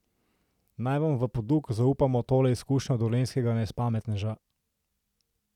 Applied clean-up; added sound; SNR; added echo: none; none; none; none.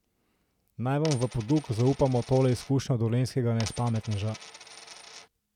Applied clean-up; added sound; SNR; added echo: none; Coin (dropping); 16 dB; none.